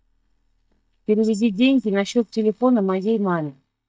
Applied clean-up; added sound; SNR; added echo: neural mask model DeepFilterNet 3.